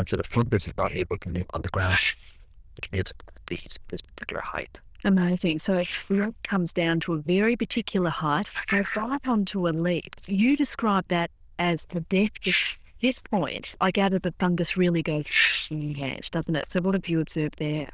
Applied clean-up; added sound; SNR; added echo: neural diffusion model UNIVERSE++.